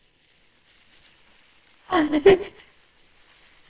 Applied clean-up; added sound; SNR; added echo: neural separator model SepFormer WHAMR!.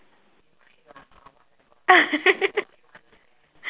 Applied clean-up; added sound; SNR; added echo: none; none; none; none.